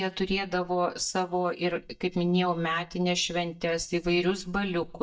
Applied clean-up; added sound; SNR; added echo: neural mask model DeepFilterNet 3.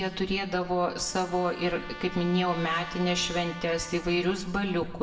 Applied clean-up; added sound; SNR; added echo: none; Trumpet; 16 dB; reverberation time 0.7 s.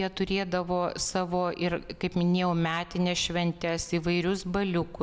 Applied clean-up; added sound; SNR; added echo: none; none; none; none.